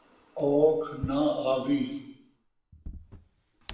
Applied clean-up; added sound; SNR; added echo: none; Drawer open or close; 16 dB; reverberation time 0.8 s.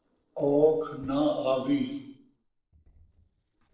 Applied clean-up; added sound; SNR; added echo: neural separator model SepFormer DNS4.